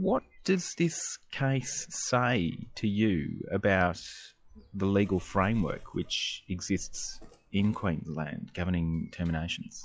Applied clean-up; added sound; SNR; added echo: classical method log-MMSE.